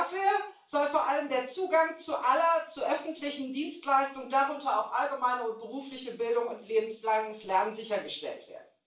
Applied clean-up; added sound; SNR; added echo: none; none; none; reverberation time 0.3 s.